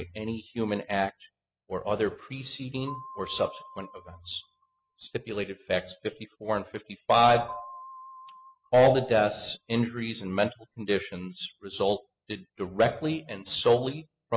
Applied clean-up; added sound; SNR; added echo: classical method spectral subtraction.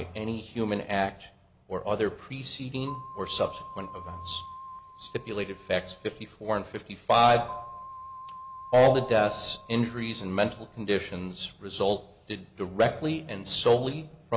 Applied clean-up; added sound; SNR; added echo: none; Keyboard (musical); 15 dB; none.